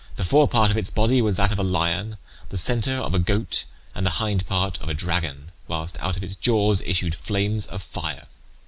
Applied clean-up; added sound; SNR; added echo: none; none; none; none.